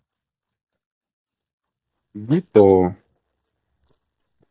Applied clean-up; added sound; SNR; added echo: neural mask model DeepFilterNet 3.